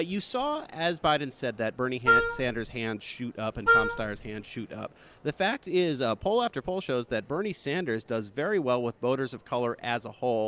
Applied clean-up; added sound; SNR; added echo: none; Wind instrument, woodwind instrument; -3 dB; none.